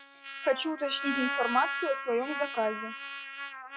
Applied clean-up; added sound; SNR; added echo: classical method log-MMSE.